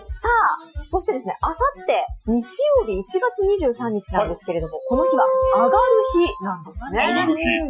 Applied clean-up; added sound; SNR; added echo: classical method Wiener filter.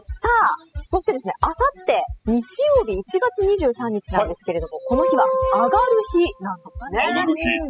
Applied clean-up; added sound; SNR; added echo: classical method spectral subtraction.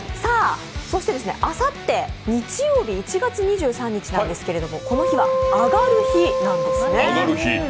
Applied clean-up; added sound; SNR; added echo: none; Wind instrument, woodwind instrument; 0 dB; none.